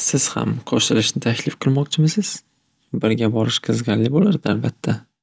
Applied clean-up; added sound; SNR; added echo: none; none; none; none.